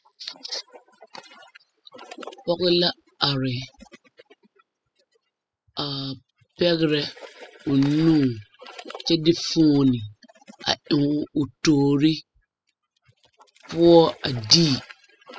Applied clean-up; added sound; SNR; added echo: classical method spectral subtraction.